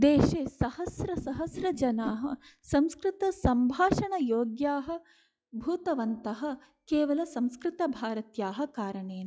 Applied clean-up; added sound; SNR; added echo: classical method log-MMSE.